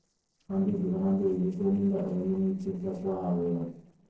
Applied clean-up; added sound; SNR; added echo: neural separator model SepFormer DNS4.